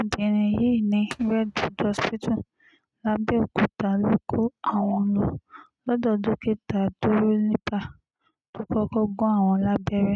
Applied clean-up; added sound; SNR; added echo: neural mask model RNNoise.